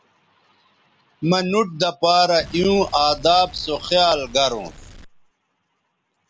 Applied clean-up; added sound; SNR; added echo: none; Explosion; 19 dB; none.